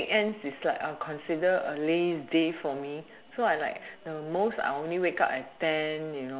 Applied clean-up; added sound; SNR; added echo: none; none; none; none.